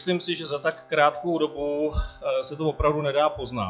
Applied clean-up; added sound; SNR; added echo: classical method log-MMSE.